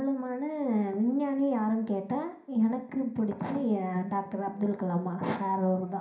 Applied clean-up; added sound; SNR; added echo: none; none; none; reverberation time 0.5 s.